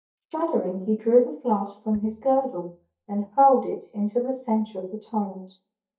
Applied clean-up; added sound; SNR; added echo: neural mask model DeepFilterNet 3.